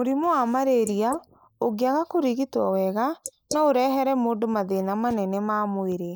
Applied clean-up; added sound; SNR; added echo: neural mask model Resemble Enhance denoiser.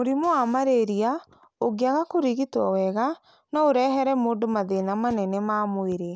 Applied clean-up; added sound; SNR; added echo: none; none; none; none.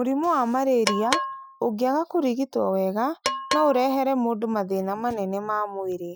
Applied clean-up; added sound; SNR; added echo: classical method Wiener filter.